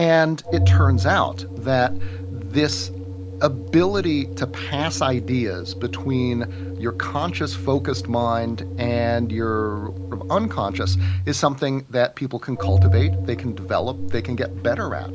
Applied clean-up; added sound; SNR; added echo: none; Organ; 2 dB; none.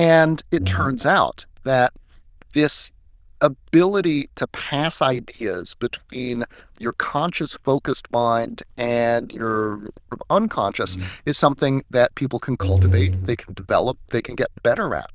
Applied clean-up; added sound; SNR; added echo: neural diffusion model UNIVERSE++.